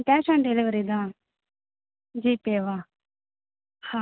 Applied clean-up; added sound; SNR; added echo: none; none; none; none.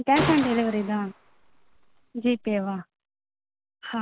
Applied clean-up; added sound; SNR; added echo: none; Gunshot, gunfire; 6 dB; none.